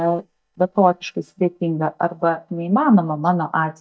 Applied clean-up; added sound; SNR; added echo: neural mask model DeepFilterNet 3.